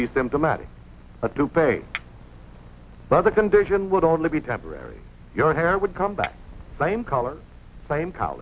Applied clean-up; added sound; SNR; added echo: none; Chink, clink; 7 dB; none.